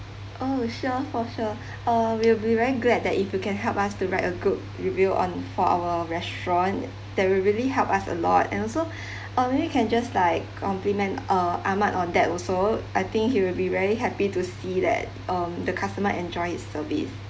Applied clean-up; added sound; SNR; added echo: none; none; none; none.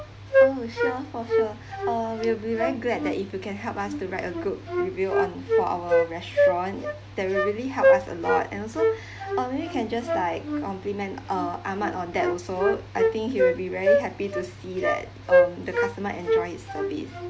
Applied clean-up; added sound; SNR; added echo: none; Wind instrument, woodwind instrument; -3 dB; none.